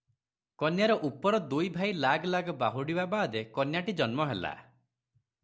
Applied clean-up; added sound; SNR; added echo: none; none; none; none.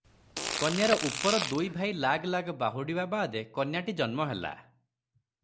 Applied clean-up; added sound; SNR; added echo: none; Fart; 4 dB; none.